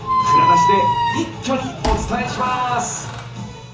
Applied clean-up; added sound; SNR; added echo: none; Squeak; -3 dB; reverberation time 0.8 s.